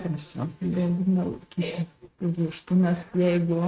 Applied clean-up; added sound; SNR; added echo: neural mask model RNNoise.